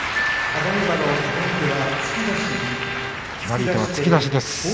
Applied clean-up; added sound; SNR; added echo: none; Bowed string instrument + Glockenspiel; 8 dB; none.